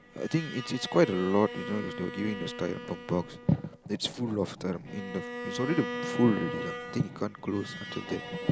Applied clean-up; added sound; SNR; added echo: none; Bowed string instrument; 9 dB; none.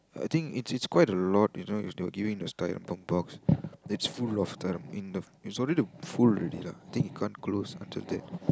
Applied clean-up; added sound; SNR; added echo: none; none; none; none.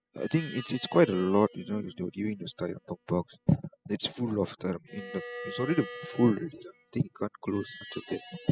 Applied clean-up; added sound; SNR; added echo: classical method spectral subtraction.